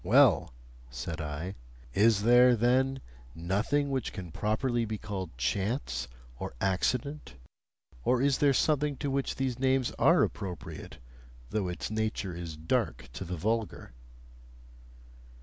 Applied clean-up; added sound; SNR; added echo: none; none; none; none.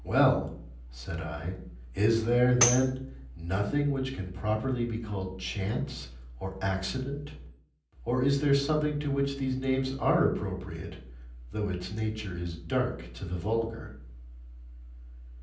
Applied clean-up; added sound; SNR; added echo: none; Tambourine; 3 dB; reverberation time 0.6 s.